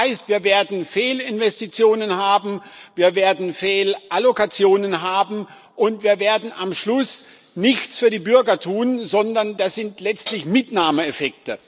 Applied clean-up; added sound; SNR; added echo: neural separator model SepFormer DNS4.